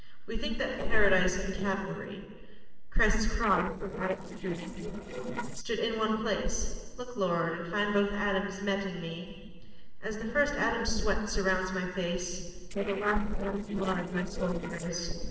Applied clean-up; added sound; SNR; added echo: neural separator model SepFormer DNS4.